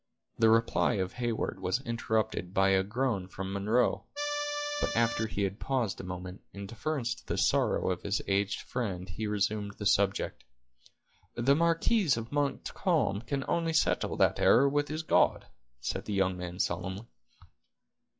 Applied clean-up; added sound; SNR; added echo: classical method log-MMSE.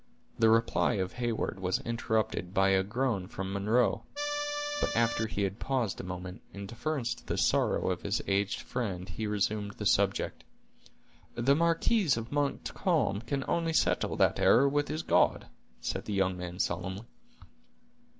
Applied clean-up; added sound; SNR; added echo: none; Accordion; 4 dB; none.